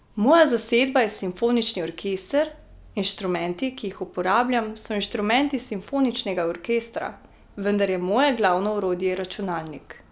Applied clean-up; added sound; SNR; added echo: none; none; none; none.